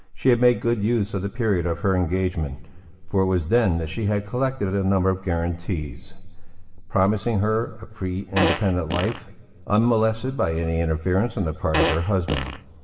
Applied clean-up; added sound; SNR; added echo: none; Fart; 4 dB; reverberation time 2.4 s.